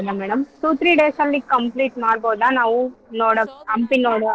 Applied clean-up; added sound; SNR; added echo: neural separator model SepFormer DNS4.